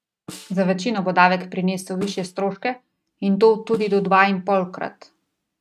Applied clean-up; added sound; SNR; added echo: neural mask model RNNoise.